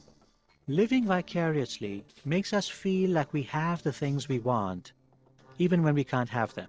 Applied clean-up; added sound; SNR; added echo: neural separator model SepFormer DNS4.